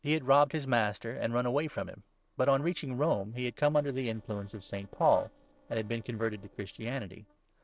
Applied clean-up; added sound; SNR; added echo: neural separator model SepFormer DNS4.